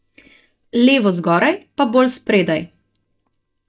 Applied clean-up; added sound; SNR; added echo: neural mask model DeepFilterNet 3.